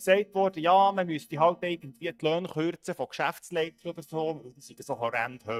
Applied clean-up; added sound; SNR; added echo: neural mask model DeepFilterNet 3.